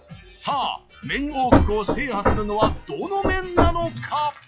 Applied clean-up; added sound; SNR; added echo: classical method log-MMSE.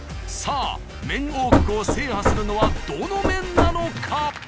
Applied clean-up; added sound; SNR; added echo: none; Knock / Wood; -3 dB; none.